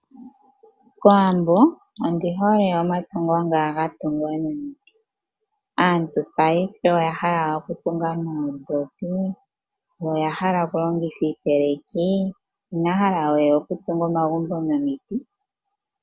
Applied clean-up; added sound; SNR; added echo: none; none; none; none.